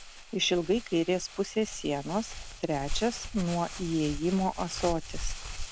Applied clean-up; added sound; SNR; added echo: none; Crumpling, crinkling; 8 dB; none.